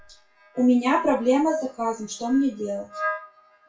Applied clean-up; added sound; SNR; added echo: classical method WPE with log-MMSE.